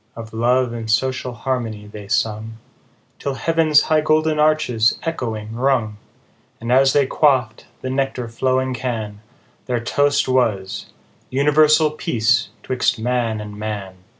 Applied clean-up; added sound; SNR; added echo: none; none; none; none.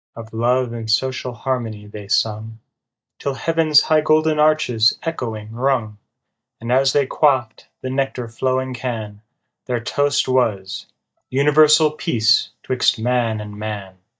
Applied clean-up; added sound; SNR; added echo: neural mask model DeepFilterNet 3.